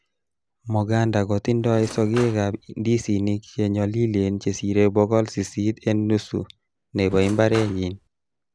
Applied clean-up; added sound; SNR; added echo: none; Cutlery, silverware / Drawer open or close; 16 dB; none.